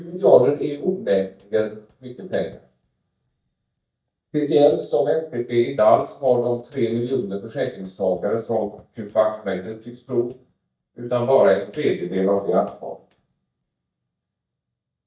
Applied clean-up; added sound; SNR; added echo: neural mask model DeepFilterNet 3.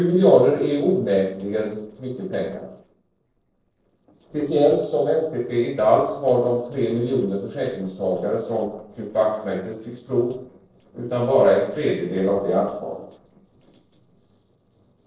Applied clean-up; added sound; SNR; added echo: neural separator model SepFormer DNS4.